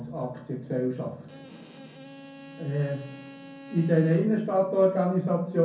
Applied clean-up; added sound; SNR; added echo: none; Bowed string instrument; 20 dB; reverberation time 0.6 s.